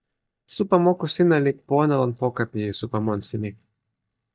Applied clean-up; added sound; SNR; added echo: neural mask model DeepFilterNet 3.